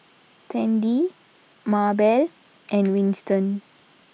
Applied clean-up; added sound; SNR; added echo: none; none; none; none.